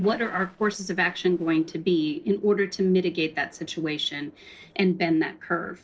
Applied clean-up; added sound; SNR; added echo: neural separator model SepFormer DNS4.